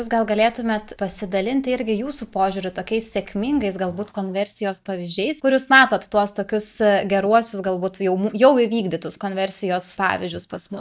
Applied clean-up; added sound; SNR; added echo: neural mask model DeepFilterNet 3.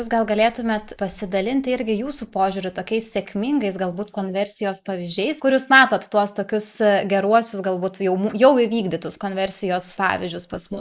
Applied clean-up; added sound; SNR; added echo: neural mask model Resemble Enhance denoiser.